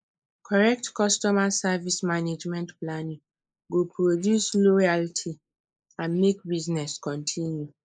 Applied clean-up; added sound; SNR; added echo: neural mask model Resemble Enhance denoiser.